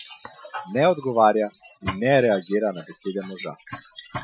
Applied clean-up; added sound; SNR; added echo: classical method Wiener filter.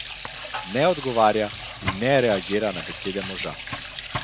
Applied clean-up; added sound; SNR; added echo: none; Sink (filling or washing) / Water tap, faucet; 4 dB; none.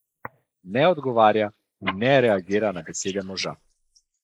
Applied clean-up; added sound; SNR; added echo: neural mask model Resemble Enhance denoiser.